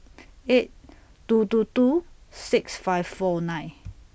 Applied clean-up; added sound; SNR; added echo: none; none; none; none.